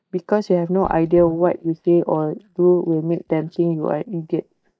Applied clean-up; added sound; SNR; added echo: neural mask model DeepFilterNet 3.